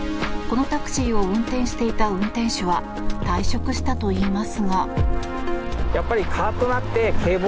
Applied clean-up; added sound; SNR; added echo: none; Run; 2 dB; none.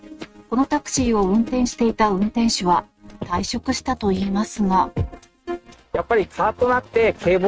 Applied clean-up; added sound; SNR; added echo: neural mask model RNNoise.